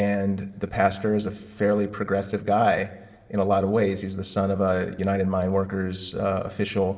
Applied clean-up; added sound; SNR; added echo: none; none; none; reverberation time 2.9 s.